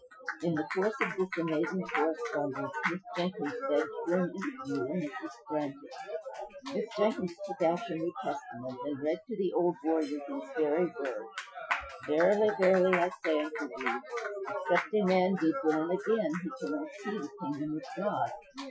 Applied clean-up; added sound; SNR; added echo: classical method Wiener filter.